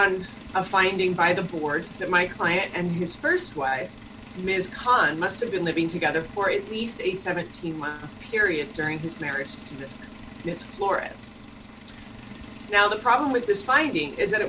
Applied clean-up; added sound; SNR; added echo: none; Engine; 16 dB; none.